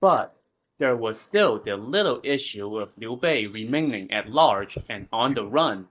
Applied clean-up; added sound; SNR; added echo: neural mask model DeepFilterNet 3.